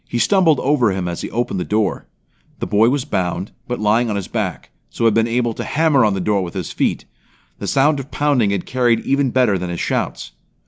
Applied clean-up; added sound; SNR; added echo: none; none; none; none.